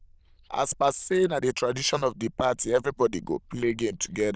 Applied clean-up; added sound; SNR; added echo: neural diffusion model UNIVERSE++.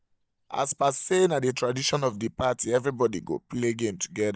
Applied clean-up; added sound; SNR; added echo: neural mask model DeepFilterNet 3.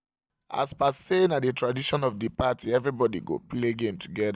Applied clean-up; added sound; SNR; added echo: none; none; none; none.